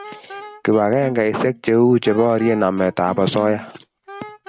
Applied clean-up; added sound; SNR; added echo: none; Wind instrument, woodwind instrument; 18 dB; none.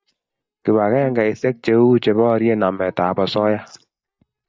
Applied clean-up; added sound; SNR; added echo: neural mask model DeepFilterNet 3.